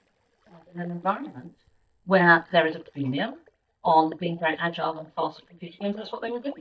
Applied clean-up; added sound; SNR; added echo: neural mask model DeepFilterNet 3.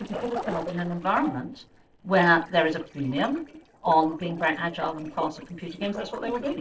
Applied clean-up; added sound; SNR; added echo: neural separator model SepFormer DNS4.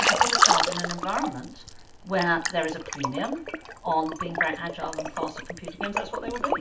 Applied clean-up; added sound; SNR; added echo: none; Liquid; -3 dB; reverberation time 0.2 s.